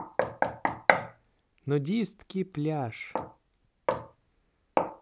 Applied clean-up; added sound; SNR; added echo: none; Knock; -3 dB; none.